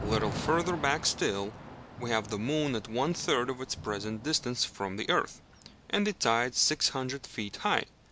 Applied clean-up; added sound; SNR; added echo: none; Thunder / Rain; 12 dB; none.